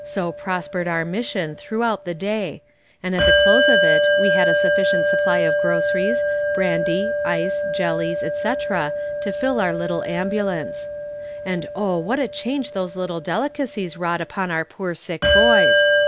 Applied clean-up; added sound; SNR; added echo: none; Bell; -3 dB; none.